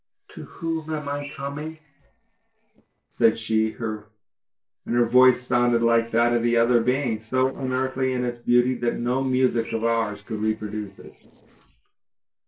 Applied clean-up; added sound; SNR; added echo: neural separator model SepFormer DNS4.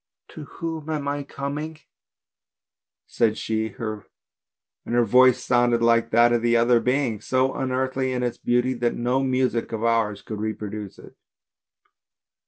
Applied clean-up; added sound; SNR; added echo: none; none; none; none.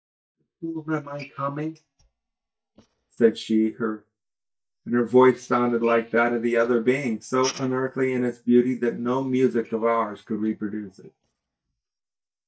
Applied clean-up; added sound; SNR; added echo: neural mask model DeepFilterNet 3.